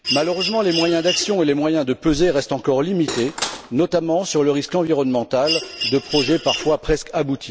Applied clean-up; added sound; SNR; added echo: none; Cutlery, silverware / Dishes, pots, and pans + Mechanisms; 6 dB; none.